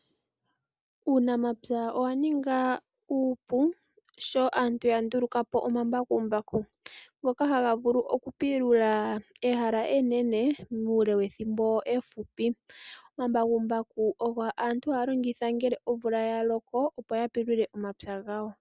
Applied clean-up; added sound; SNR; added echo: none; none; none; none.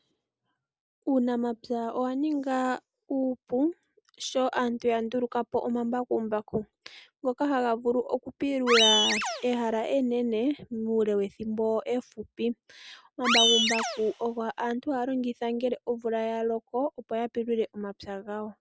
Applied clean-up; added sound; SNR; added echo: none; Animal; -1 dB; none.